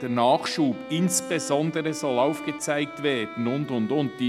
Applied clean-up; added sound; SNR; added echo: none; Bowed string instrument; 14 dB; none.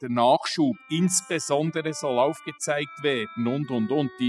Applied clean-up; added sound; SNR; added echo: classical method spectral subtraction.